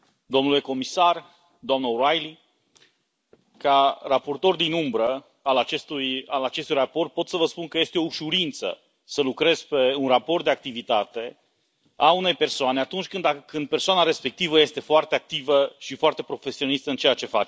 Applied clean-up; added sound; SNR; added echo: none; none; none; none.